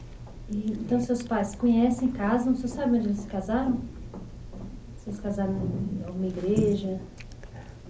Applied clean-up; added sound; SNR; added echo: none; none; none; none.